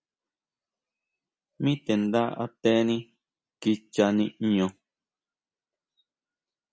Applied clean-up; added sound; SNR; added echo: none; none; none; none.